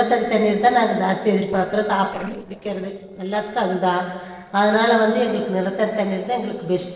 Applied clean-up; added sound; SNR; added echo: neural separator model SepFormer DNS4.